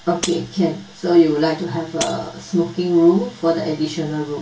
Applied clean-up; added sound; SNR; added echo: none; Shatter; 16 dB; reverberation time 0.2 s.